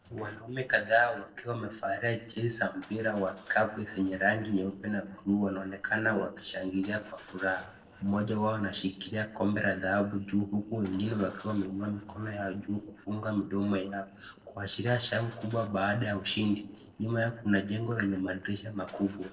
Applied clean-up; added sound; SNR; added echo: neural separator model SepFormer DNS4.